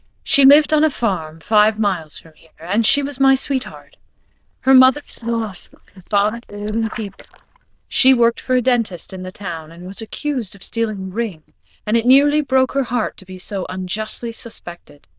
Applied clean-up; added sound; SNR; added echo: neural diffusion model UNIVERSE++.